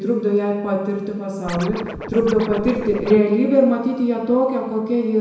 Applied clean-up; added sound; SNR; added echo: none; Scratching (performance technique); 12 dB; reverberation time 1.0 s.